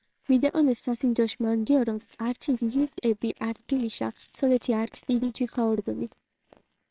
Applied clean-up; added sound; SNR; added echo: neural separator model SepFormer WHAMR!.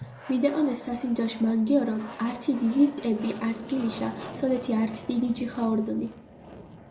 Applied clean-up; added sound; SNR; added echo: none; Aircraft; 16 dB; reverberation time 1.1 s.